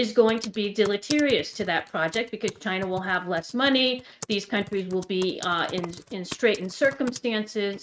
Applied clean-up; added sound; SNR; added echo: neural mask model RNNoise.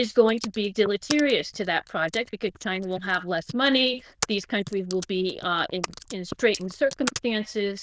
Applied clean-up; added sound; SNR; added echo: neural diffusion model UNIVERSE++.